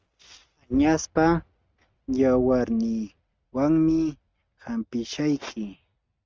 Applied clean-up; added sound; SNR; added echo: neural mask model RNNoise.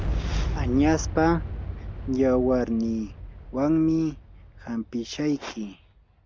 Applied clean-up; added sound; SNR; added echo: none; Boom; 6 dB; none.